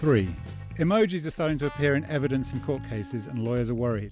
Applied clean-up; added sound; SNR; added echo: none; Brass instrument + Bowed string instrument; 19 dB; none.